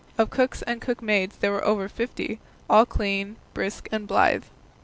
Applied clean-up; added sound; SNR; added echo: none; none; none; none.